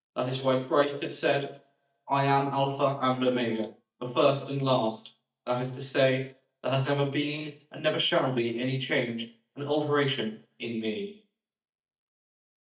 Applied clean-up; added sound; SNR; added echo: neural mask model DeepFilterNet 3.